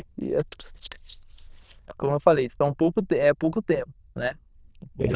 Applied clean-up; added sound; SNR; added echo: neural diffusion model UNIVERSE++.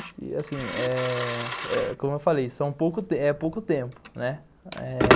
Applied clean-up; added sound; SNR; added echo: none; Telephone; 3 dB; none.